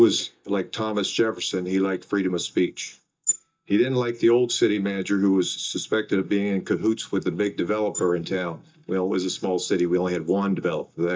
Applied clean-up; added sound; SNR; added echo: neural mask model DeepFilterNet 3.